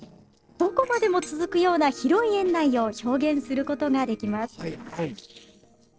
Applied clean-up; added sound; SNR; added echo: neural separator model SepFormer DNS4.